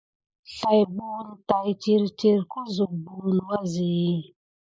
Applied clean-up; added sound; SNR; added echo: neural mask model Resemble Enhance denoiser.